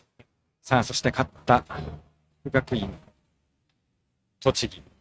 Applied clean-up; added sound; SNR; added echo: neural mask model RNNoise.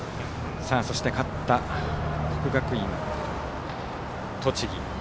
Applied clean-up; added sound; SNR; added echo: none; Car passing by; 2 dB; none.